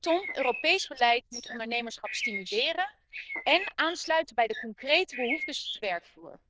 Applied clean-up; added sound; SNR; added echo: neural diffusion model UNIVERSE++.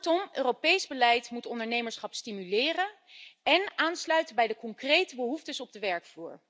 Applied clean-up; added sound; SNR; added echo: none; none; none; none.